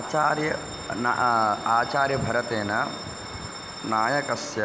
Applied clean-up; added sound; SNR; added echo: none; Bell; 15 dB; none.